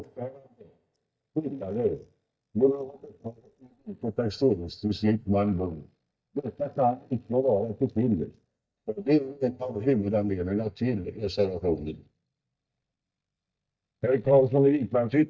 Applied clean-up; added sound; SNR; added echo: neural mask model DeepFilterNet 3.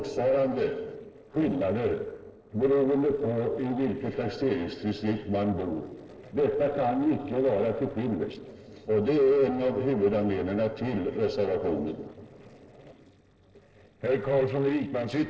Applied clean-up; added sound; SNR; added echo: neural separator model SepFormer DNS4.